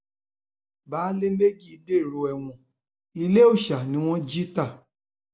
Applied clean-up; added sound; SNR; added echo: none; none; none; none.